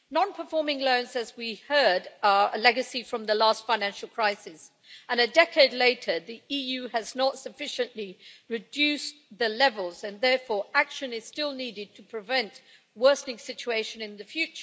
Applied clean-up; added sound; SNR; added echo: none; none; none; none.